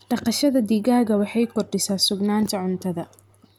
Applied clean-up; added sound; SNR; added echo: none; none; none; none.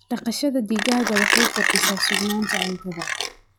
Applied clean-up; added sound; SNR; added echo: classical method log-MMSE.